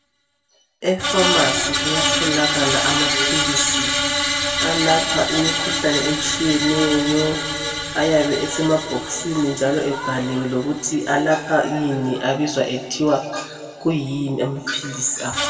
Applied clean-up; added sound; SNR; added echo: none; Screech; 2 dB; reverberation time 1.8 s.